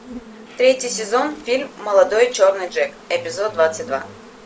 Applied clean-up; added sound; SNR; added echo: none; Insect; 19 dB; none.